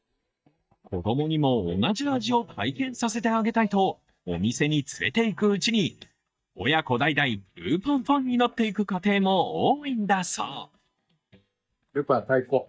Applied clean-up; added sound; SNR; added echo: neural mask model DeepFilterNet 3.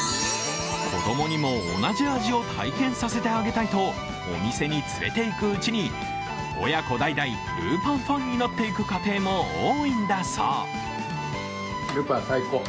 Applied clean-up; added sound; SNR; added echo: none; Alarm; 17 dB; none.